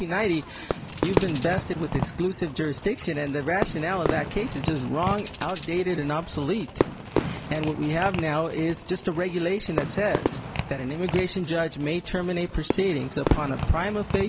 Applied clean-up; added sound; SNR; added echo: none; Fireworks + Tambourine; 5 dB; none.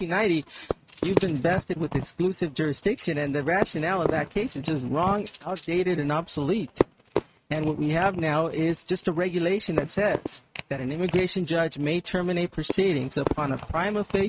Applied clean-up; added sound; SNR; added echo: neural mask model RNNoise.